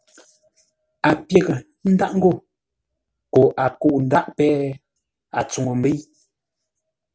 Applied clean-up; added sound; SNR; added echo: none; none; none; none.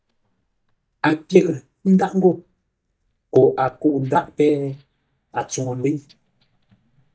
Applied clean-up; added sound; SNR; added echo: neural mask model DeepFilterNet 3.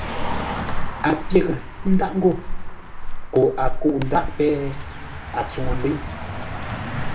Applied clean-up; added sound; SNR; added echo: none; Car passing by; 1 dB; reverberation time 0.8 s.